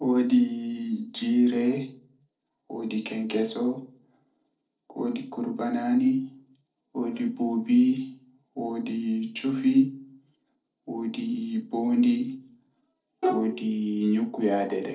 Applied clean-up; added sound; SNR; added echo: neural separator model SepFormer DNS4.